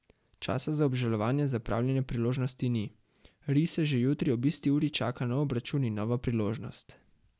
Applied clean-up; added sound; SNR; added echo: none; none; none; none.